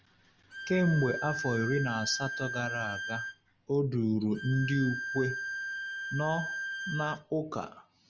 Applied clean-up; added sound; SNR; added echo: none; Bowed string instrument; 6 dB; none.